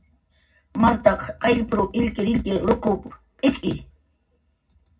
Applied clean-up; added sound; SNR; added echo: none; none; none; reverberation time 0.4 s.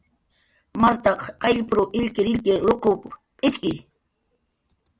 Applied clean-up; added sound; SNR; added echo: none; none; none; none.